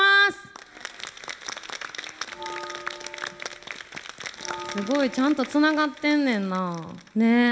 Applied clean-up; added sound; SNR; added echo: none; Bell; 16 dB; reverberation time 0.5 s.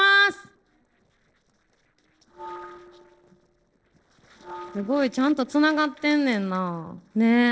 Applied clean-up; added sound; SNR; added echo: neural separator model SepFormer DNS4.